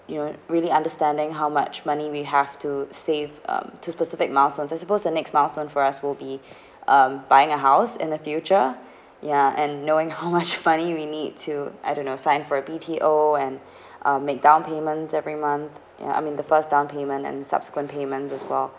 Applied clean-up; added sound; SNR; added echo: none; none; none; none.